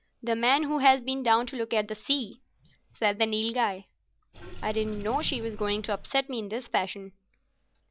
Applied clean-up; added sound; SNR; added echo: none; Sink (filling or washing) / Water; 16 dB; none.